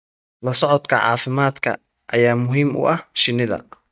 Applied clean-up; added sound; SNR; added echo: neural mask model DeepFilterNet 3.